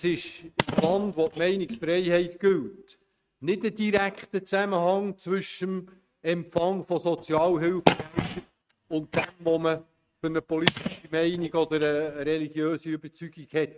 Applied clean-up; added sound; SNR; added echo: neural mask model RNNoise.